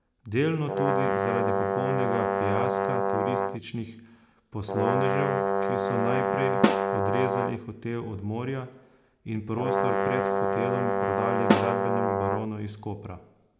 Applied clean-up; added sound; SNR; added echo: none; Snare drum + Brass instrument; -5 dB; none.